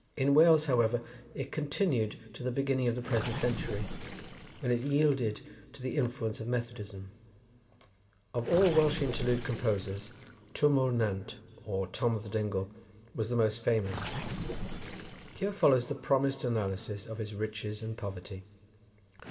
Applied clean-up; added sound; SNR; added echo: none; Gurgling; 12 dB; reverberation time 1.7 s.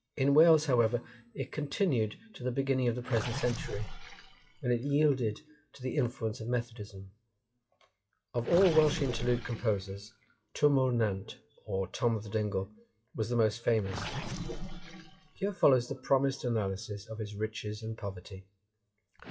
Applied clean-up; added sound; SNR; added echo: classical method WPE with log-MMSE.